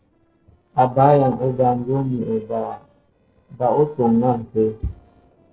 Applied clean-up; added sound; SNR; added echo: neural separator model SepFormer DNS4.